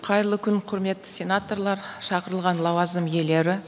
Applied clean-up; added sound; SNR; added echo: none; none; none; none.